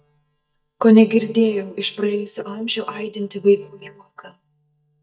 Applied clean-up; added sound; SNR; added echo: neural mask model DeepFilterNet 3.